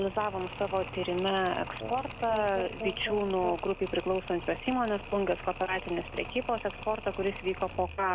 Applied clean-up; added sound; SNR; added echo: none; Mechanisms + Brass instrument; 10 dB; none.